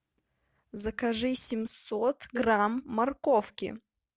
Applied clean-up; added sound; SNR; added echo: none; Cowbell; 17 dB; none.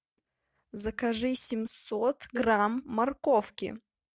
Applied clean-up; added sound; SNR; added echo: neural mask model RNNoise.